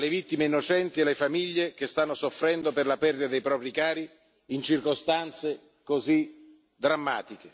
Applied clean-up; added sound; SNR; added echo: none; none; none; none.